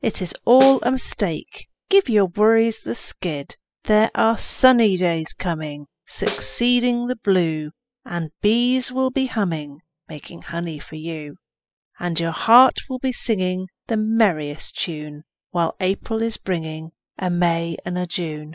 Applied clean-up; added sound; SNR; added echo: classical method spectral subtraction.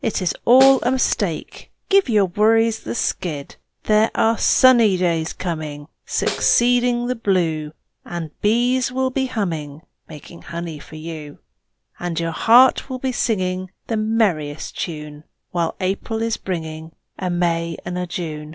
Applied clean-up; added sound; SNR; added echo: none; Snare drum; 12 dB; none.